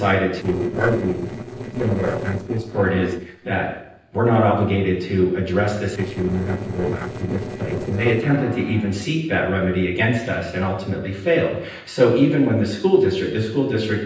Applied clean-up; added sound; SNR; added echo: neural separator model SepFormer DNS4.